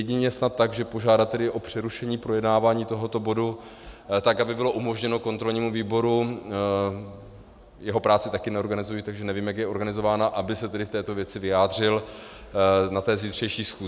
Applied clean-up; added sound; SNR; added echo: none; none; none; none.